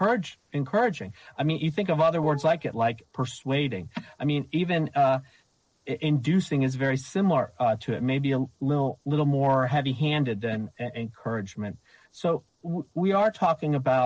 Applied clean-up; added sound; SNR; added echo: neural separator model SepFormer DNS4.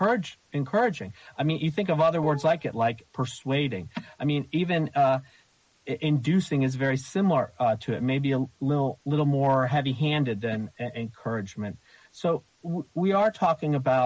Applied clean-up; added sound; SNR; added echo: none; Dishes, pots, and pans; 18 dB; none.